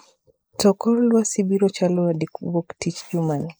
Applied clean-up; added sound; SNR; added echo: neural mask model Resemble Enhance denoiser.